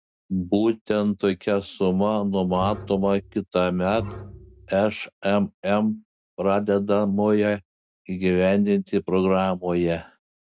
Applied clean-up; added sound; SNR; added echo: none; Bowed string instrument; 14 dB; none.